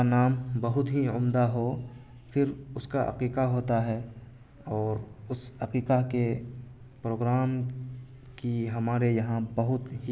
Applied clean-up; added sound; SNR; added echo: none; none; none; none.